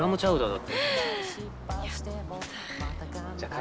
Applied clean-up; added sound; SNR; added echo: none; none; none; none.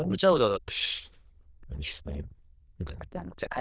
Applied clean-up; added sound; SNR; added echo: neural diffusion model UNIVERSE++.